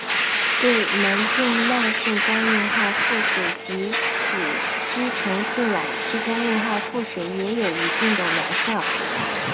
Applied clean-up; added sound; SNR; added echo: none; Domestic sounds, home sounds; -3 dB; none.